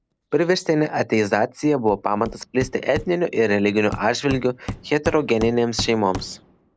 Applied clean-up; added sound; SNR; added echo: none; Hammer; 15 dB; none.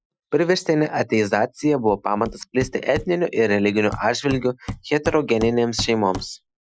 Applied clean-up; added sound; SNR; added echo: classical method Wiener filter.